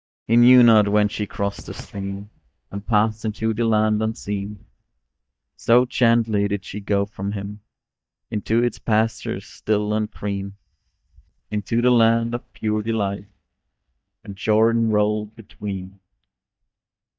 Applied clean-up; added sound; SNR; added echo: neural mask model DeepFilterNet 3.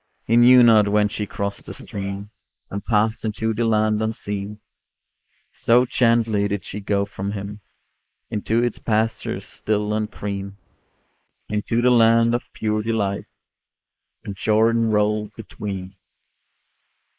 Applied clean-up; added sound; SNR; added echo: neural mask model Resemble Enhance denoiser.